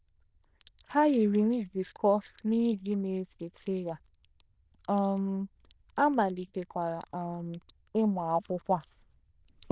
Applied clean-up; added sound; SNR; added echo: neural diffusion model UNIVERSE++.